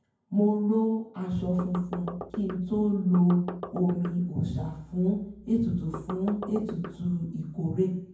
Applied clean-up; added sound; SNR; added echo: none; Knock; 11 dB; reverberation time 0.9 s.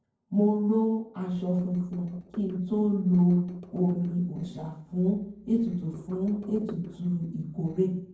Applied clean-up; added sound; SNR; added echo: neural separator model SepFormer DNS4.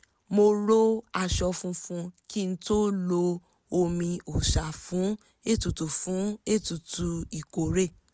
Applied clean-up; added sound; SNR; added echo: none; none; none; none.